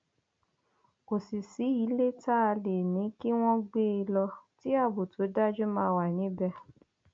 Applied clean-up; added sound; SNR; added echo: none; none; none; none.